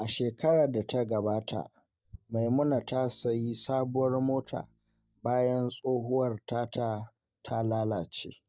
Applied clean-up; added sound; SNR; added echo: neural mask model DeepFilterNet 3.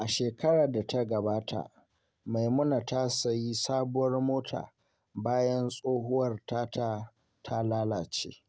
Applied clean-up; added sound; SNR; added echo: none; none; none; none.